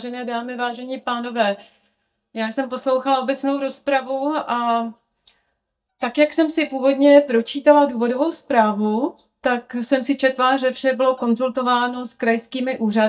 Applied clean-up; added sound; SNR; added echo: neural mask model DeepFilterNet 3.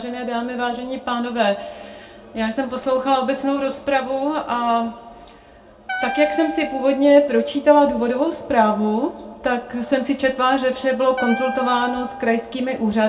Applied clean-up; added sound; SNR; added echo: none; Wind instrument, woodwind instrument; 10 dB; reverberation time 0.2 s.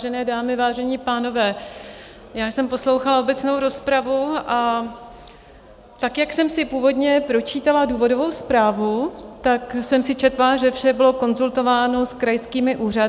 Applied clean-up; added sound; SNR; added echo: none; none; none; none.